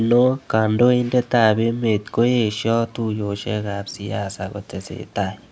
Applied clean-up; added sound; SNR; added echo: none; none; none; none.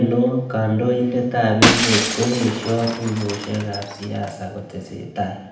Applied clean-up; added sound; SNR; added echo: none; Shatter; 4 dB; reverberation time 0.8 s.